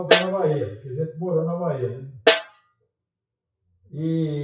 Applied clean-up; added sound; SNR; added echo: classical method WPE with log-MMSE.